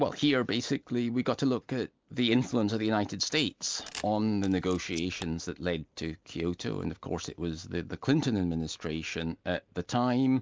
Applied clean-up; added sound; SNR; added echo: neural mask model Resemble Enhance denoiser.